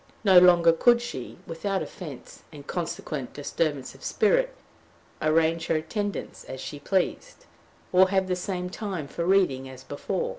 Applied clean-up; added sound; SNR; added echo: none; none; none; none.